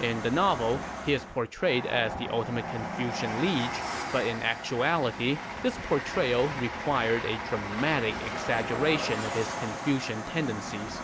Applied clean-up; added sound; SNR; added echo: none; Train; 6 dB; none.